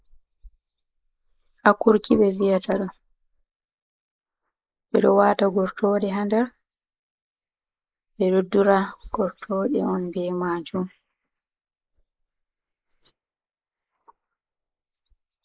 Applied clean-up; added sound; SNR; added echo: neural mask model Resemble Enhance denoiser.